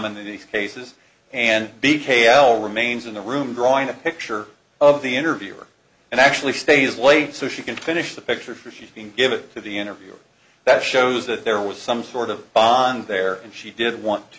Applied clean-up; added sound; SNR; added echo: none; none; none; none.